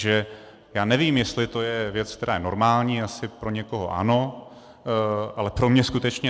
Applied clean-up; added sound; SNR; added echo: none; none; none; none.